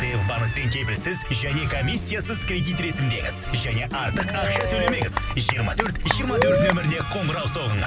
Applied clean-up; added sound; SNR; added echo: none; Applause / Cheering / Clapping; 1 dB; none.